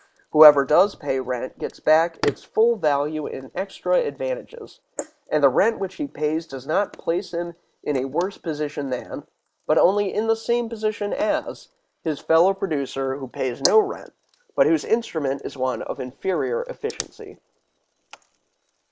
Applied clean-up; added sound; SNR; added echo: neural mask model Resemble Enhance denoiser.